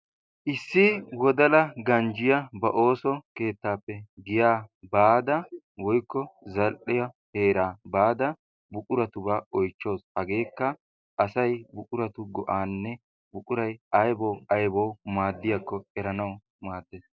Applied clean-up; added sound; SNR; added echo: none; none; none; none.